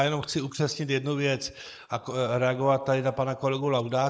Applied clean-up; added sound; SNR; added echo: neural mask model Resemble Enhance denoiser.